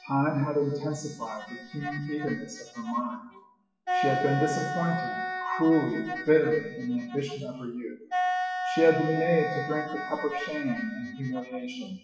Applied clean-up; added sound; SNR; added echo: classical method WPE with log-MMSE.